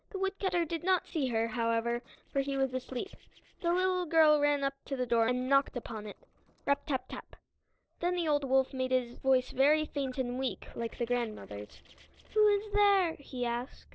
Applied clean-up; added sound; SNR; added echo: neural separator model SepFormer DNS4.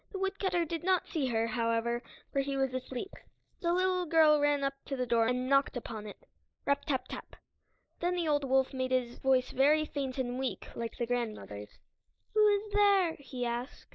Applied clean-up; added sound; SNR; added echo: neural mask model Resemble Enhance denoiser.